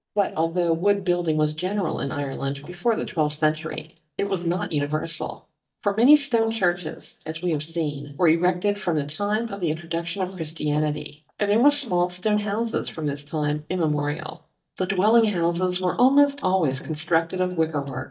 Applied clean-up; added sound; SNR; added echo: neural mask model DeepFilterNet 3.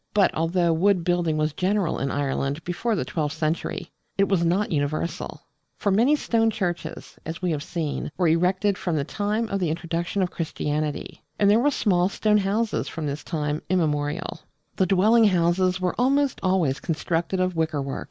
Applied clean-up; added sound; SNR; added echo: none; none; none; none.